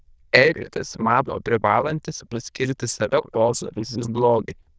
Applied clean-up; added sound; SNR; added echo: neural diffusion model UNIVERSE++.